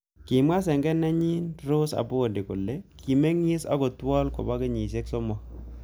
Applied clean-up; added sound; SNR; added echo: none; none; none; none.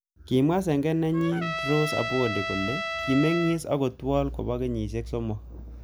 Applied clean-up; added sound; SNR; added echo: none; Trumpet; 6 dB; none.